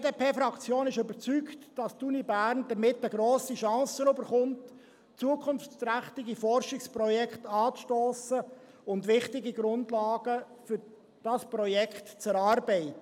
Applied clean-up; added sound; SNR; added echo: none; none; none; none.